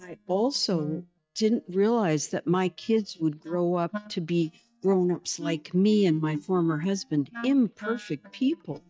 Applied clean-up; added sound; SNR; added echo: neural mask model DeepFilterNet 3.